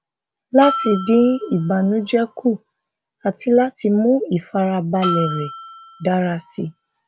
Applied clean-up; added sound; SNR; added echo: none; Bell; 10 dB; none.